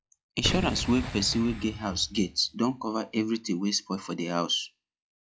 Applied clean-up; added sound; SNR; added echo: classical method log-MMSE.